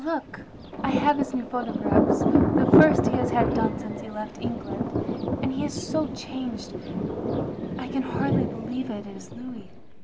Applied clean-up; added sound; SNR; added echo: none; Thunder; -4 dB; none.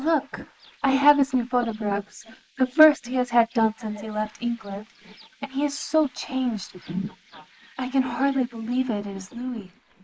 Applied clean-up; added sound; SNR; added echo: neural mask model Resemble Enhance denoiser.